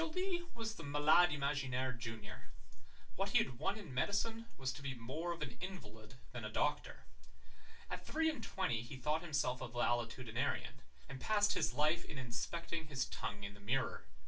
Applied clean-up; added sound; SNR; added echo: none; none; none; reverberation time 0.2 s.